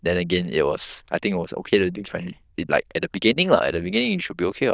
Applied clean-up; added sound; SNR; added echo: neural diffusion model UNIVERSE++.